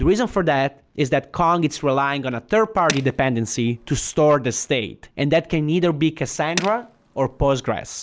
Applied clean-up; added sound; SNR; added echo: none; Tools; 13 dB; none.